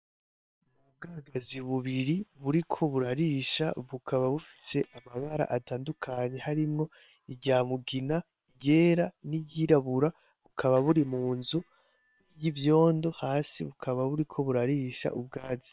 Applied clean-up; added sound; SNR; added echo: neural separator model SepFormer WHAM!.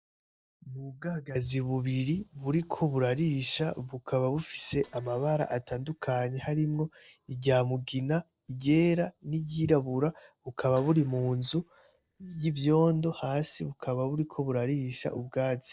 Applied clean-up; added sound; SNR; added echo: neural separator model SepFormer DNS4.